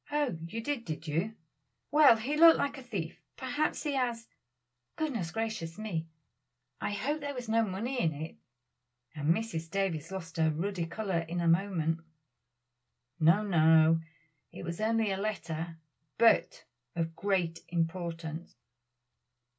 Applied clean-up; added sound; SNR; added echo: none; none; none; none.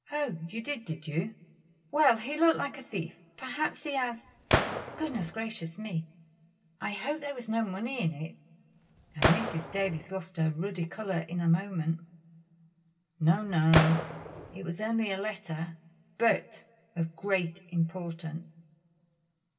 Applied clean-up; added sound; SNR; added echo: none; Gunshot, gunfire; 1 dB; reverberation time 0.5 s.